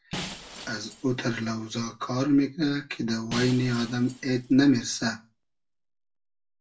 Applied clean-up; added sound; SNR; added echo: none; Shatter; 16 dB; reverberation time 0.2 s.